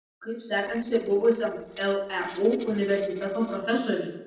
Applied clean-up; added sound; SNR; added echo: neural separator model SepFormer DNS4.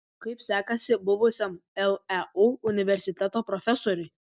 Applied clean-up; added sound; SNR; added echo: none; none; none; none.